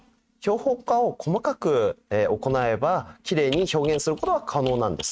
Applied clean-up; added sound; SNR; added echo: neural mask model RNNoise.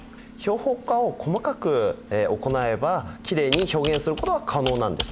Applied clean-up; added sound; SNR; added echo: none; Computer keyboard; 12 dB; none.